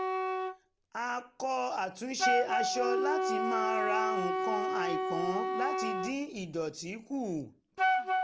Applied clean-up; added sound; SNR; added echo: none; Wind instrument, woodwind instrument; -3 dB; none.